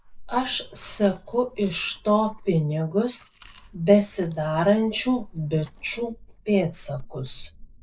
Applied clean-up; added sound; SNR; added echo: neural mask model Resemble Enhance denoiser.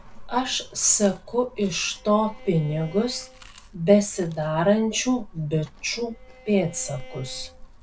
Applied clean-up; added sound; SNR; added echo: none; Chewing, mastication + Bowed string instrument; 18 dB; none.